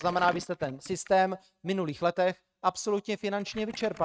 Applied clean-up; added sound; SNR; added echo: neural mask model RNNoise.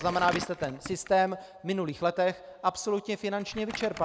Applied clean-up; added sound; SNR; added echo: none; Crumpling, crinkling; 14 dB; none.